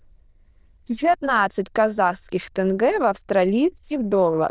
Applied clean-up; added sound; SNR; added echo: neural diffusion model UNIVERSE++.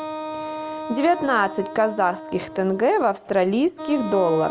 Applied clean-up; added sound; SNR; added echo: none; Wind instrument, woodwind instrument; 11 dB; none.